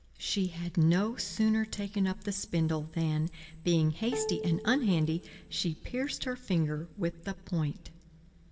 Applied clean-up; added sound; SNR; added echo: none; Plucked string instrument; 10 dB; reverberation time 2.4 s.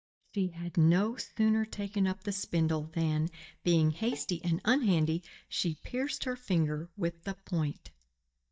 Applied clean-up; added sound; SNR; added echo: neural mask model DeepFilterNet 3.